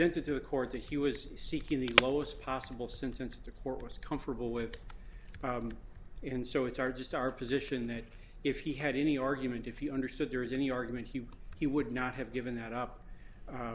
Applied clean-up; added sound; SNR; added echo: none; Wood; -2 dB; none.